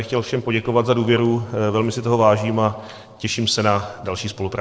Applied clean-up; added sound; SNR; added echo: neural separator model SepFormer DNS4.